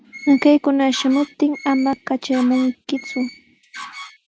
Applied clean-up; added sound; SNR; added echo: none; Door; 17 dB; none.